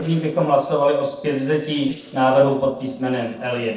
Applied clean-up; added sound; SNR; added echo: neural separator model SepFormer DNS4.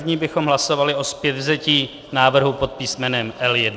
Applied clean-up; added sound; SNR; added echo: none; none; none; none.